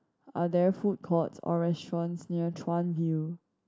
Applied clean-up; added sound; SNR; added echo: none; none; none; none.